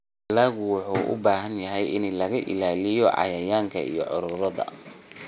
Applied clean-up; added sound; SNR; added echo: none; none; none; none.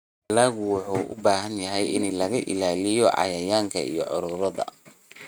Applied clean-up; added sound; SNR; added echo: neural mask model RNNoise.